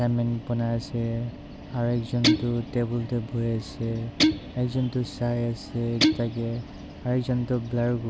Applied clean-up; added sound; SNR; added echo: none; Guitar; 2 dB; none.